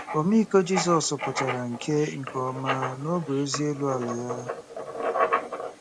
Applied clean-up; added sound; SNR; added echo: none; Writing; 5 dB; none.